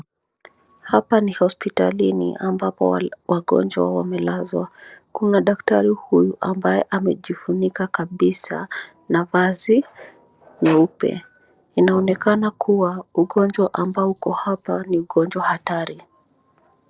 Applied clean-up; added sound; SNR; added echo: neural separator model SepFormer DNS4.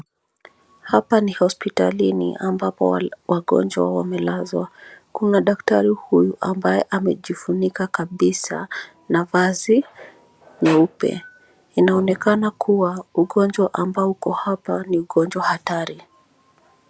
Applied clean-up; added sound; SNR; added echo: none; none; none; none.